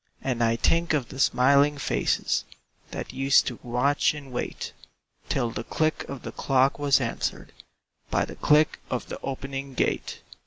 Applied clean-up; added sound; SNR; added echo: none; none; none; none.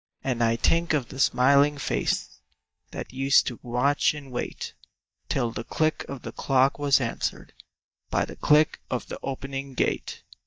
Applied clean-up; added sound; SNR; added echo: neural mask model DeepFilterNet 3.